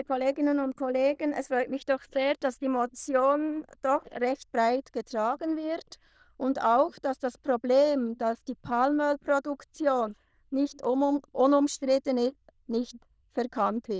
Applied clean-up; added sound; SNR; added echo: neural diffusion model UNIVERSE++.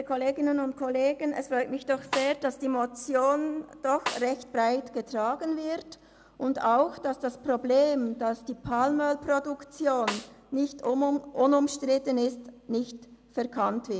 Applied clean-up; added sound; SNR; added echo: none; Snare drum; 9 dB; none.